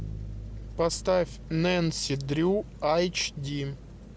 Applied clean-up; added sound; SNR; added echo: none; Bass guitar; 13 dB; none.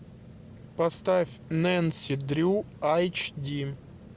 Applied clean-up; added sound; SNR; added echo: none; none; none; none.